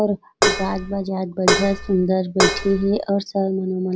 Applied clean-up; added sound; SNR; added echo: none; Dishes, pots, and pans; 0 dB; none.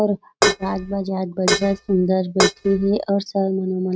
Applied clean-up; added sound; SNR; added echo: neural mask model RNNoise.